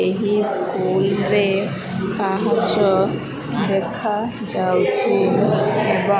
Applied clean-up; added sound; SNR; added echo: none; none; none; none.